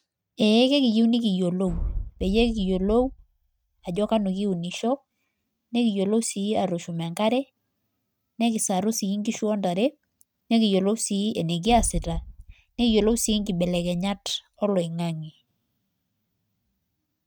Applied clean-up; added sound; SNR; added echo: neural mask model RNNoise.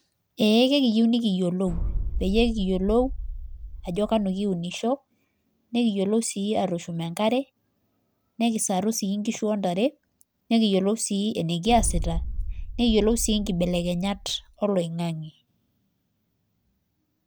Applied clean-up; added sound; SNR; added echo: none; Boom; 5 dB; none.